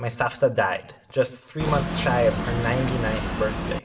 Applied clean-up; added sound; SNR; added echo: none; Boat, Water vehicle; 2 dB; reverberation time 0.6 s.